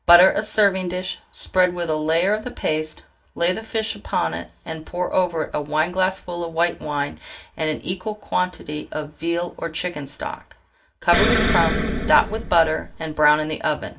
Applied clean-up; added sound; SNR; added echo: none; Explosion; 1 dB; reverberation time 0.2 s.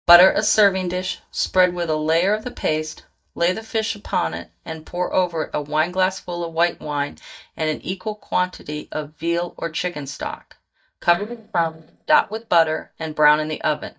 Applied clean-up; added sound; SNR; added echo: neural mask model DeepFilterNet 3.